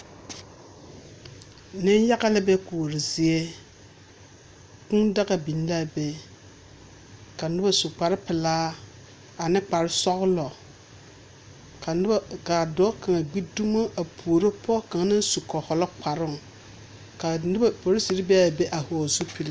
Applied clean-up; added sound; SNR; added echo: none; none; none; none.